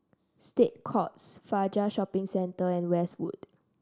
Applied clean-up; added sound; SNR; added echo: none; none; none; none.